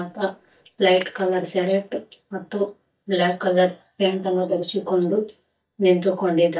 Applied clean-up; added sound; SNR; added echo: neural mask model DeepFilterNet 3.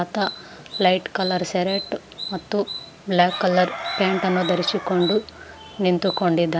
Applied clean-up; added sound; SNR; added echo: none; none; none; none.